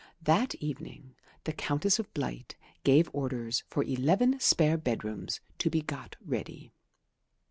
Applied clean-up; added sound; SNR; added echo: none; none; none; none.